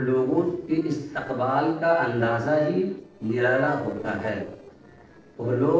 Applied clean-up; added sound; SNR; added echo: neural separator model SepFormer DNS4.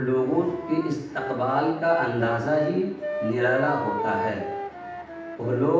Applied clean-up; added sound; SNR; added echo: none; Wind instrument, woodwind instrument; 8 dB; reverberation time 0.8 s.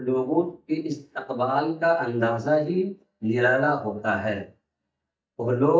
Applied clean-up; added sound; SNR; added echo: neural mask model DeepFilterNet 3.